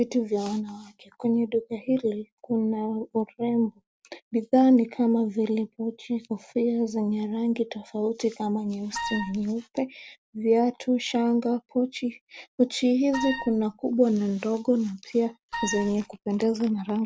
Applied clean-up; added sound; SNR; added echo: none; Wind instrument, woodwind instrument; 8 dB; none.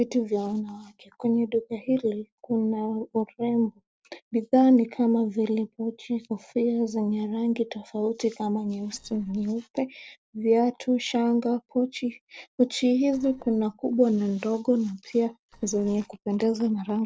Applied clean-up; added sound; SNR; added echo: neural separator model SepFormer DNS4.